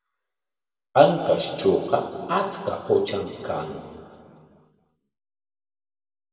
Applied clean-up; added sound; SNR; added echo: none; none; none; reverberation time 2.2 s.